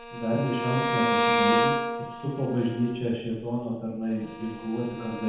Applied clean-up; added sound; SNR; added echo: none; Bowed string instrument; 0 dB; reverberation time 0.9 s.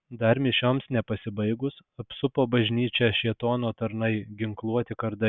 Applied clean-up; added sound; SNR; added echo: none; none; none; none.